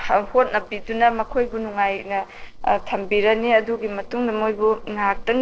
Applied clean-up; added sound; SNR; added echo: neural separator model SepFormer DNS4.